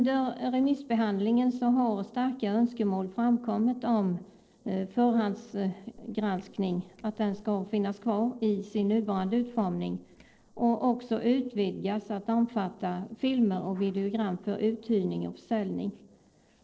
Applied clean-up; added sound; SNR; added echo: neural separator model SepFormer DNS4.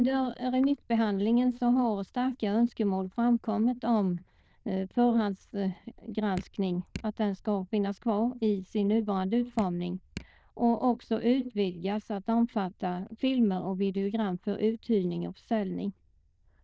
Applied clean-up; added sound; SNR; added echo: neural diffusion model UNIVERSE++.